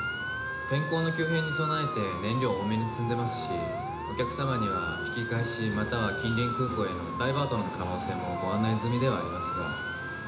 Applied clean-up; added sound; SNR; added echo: none; Motor vehicle (road) / Siren; 6 dB; reverberation time 0.8 s.